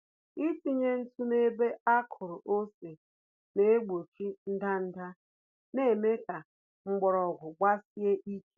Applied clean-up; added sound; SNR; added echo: none; none; none; none.